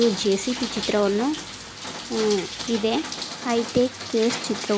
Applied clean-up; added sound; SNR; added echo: none; Rain; 9 dB; none.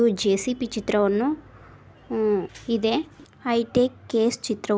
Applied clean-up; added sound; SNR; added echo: none; none; none; none.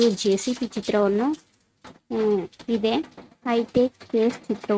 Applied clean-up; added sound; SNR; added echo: neural mask model RNNoise.